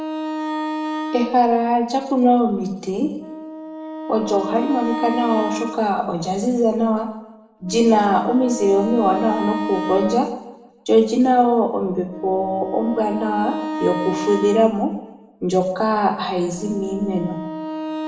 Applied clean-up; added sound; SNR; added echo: none; Wind instrument, woodwind instrument; 9 dB; reverberation time 0.8 s.